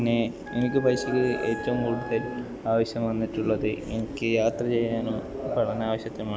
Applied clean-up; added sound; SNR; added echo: none; Wind instrument, woodwind instrument; 13 dB; none.